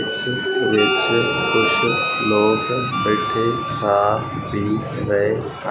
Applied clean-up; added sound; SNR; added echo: none; Harmonica; 2 dB; none.